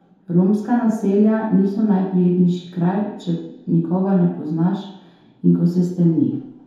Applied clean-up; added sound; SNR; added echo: none; none; none; reverberation time 0.8 s.